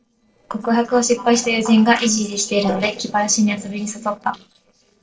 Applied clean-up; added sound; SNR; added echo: neural separator model SepFormer DNS4.